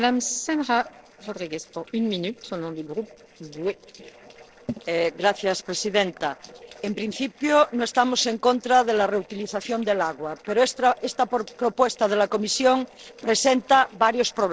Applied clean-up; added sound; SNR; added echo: neural separator model SepFormer DNS4.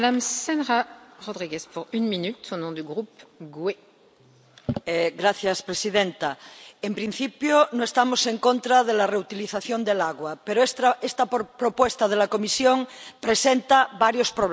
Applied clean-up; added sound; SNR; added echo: none; none; none; none.